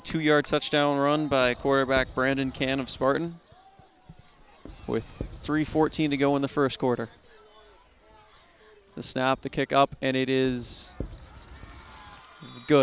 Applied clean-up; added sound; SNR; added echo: none; Writing; 17 dB; none.